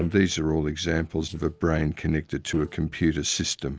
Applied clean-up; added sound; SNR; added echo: neural separator model SepFormer DNS4.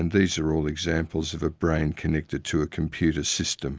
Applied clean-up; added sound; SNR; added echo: none; none; none; none.